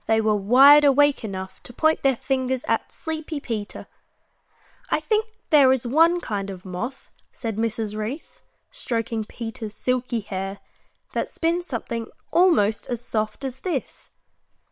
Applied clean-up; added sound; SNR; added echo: neural separator model SepFormer WHAM!.